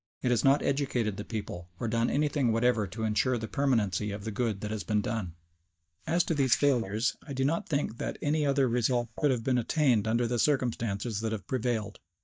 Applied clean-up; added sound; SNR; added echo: neural mask model DeepFilterNet 3.